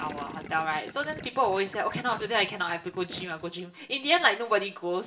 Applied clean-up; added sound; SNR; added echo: none; Gurgling; 17 dB; reverberation time 0.4 s.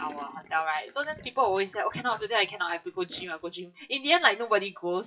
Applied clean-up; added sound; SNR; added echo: classical method WPE with log-MMSE.